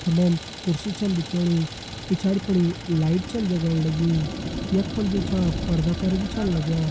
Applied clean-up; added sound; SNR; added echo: none; Fire + Idling; 8 dB; none.